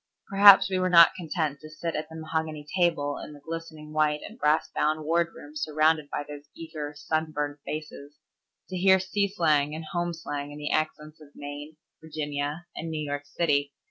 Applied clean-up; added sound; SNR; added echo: none; none; none; none.